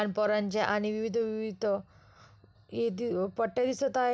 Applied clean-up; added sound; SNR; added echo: none; none; none; none.